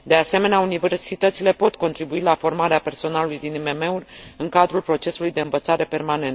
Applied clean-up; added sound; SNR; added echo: none; none; none; none.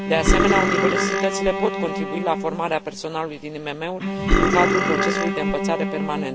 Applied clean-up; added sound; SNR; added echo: none; Bowed string instrument + Burping, eructation; -3 dB; none.